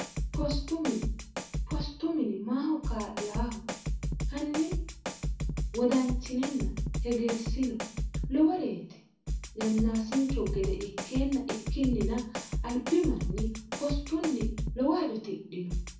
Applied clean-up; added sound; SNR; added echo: none; Drum kit; 3 dB; reverberation time 0.6 s.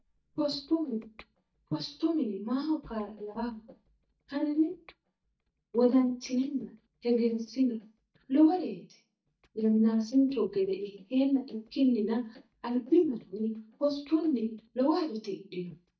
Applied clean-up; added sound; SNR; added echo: neural mask model DeepFilterNet 3.